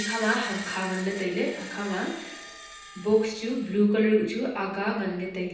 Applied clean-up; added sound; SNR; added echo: none; Screech; 14 dB; reverberation time 0.9 s.